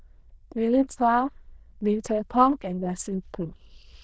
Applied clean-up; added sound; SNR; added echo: neural diffusion model UNIVERSE++.